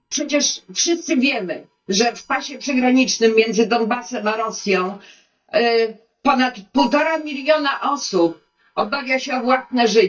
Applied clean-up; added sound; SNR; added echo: neural mask model DeepFilterNet 3.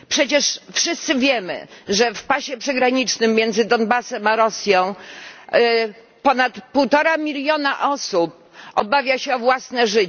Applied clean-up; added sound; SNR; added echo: none; none; none; none.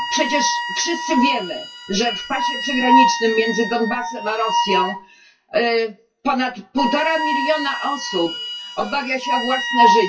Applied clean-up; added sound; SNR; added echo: classical method WPE with log-MMSE.